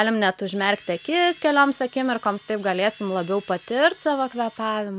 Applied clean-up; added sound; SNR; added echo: none; Camera; 20 dB; none.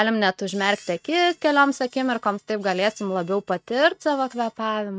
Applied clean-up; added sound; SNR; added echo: neural mask model RNNoise.